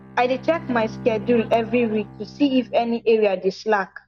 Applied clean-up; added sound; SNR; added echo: none; Bowed string instrument; 17 dB; none.